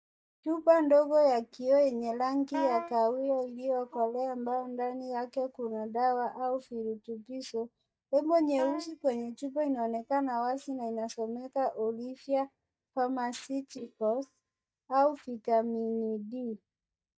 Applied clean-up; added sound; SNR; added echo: neural mask model DeepFilterNet 3.